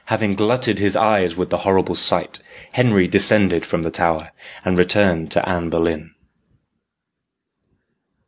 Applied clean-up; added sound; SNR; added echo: none; none; none; none.